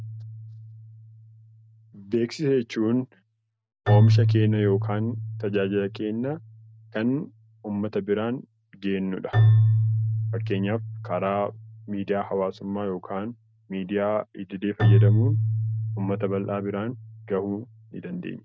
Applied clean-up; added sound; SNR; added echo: none; Keyboard (musical); -2 dB; none.